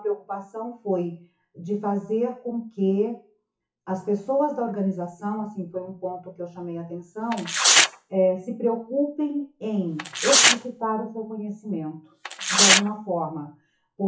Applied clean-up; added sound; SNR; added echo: classical method WPE with log-MMSE.